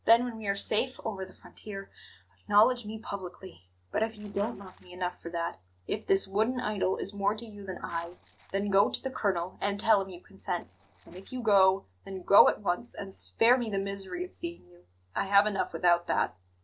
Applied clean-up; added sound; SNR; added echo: neural separator model SepFormer DNS4.